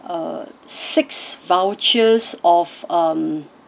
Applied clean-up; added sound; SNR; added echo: none; none; none; none.